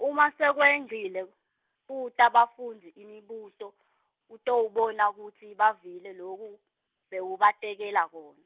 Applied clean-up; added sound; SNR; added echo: none; none; none; none.